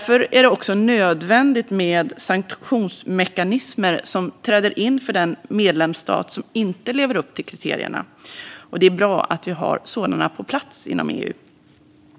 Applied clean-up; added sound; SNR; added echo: none; none; none; none.